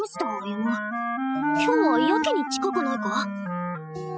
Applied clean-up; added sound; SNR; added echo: classical method spectral subtraction.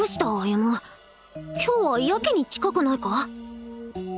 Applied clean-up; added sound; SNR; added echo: none; none; none; none.